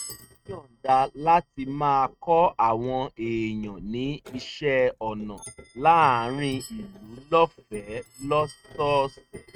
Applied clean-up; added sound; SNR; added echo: neural mask model RNNoise.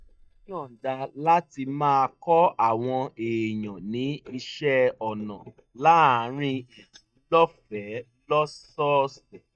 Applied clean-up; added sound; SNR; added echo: neural mask model DeepFilterNet 3.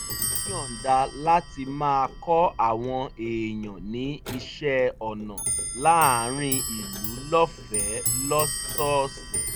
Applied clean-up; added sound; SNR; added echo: none; Clock; 6 dB; none.